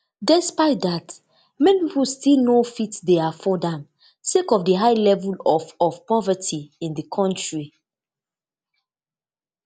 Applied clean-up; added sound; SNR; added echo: none; none; none; none.